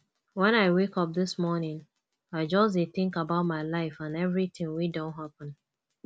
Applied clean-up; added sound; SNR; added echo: none; none; none; none.